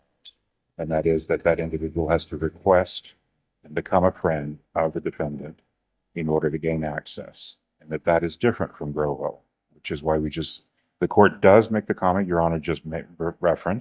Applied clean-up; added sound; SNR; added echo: neural mask model DeepFilterNet 3.